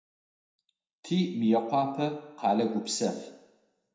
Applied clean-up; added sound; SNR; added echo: none; none; none; reverberation time 0.8 s.